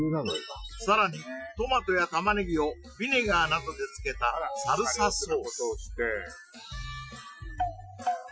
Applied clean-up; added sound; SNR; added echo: classical method Wiener filter.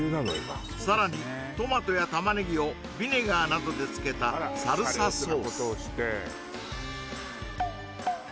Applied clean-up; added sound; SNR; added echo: none; Harp; 11 dB; none.